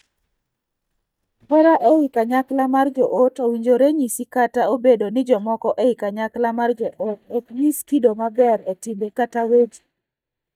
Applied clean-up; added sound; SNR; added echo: neural mask model DeepFilterNet 3.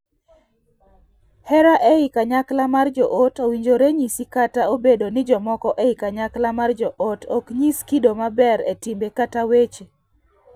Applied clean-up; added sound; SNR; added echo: none; none; none; none.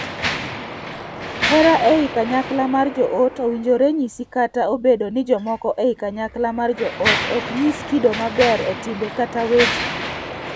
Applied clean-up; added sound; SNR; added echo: none; Mechanisms; 7 dB; none.